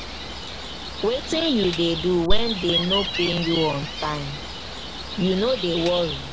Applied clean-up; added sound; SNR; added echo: none; Gull, seagull; 2 dB; none.